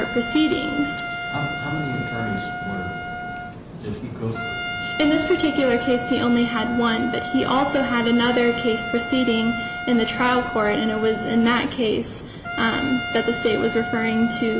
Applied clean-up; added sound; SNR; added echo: none; Trumpet; 8 dB; none.